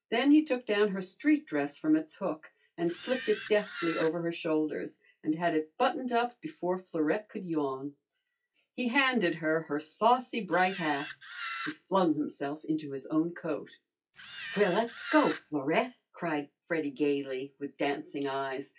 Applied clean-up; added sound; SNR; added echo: classical method log-MMSE.